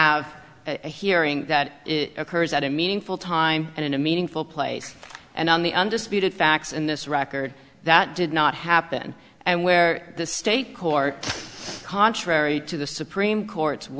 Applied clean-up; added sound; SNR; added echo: none; none; none; none.